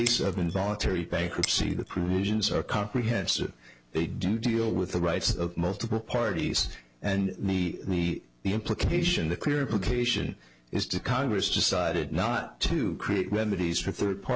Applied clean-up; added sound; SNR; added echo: none; Shatter; 12 dB; none.